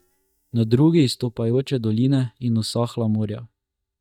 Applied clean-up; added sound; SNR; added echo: neural mask model DeepFilterNet 3.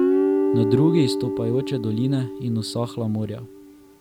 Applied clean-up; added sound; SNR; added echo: none; Guitar; 0 dB; none.